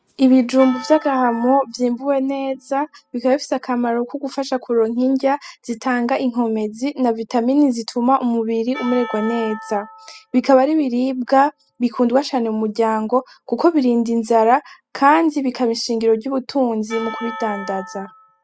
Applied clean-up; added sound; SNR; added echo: classical method spectral subtraction.